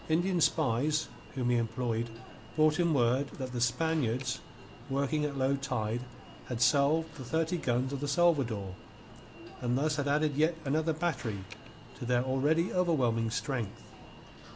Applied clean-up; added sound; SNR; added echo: none; Alarm; 19 dB; none.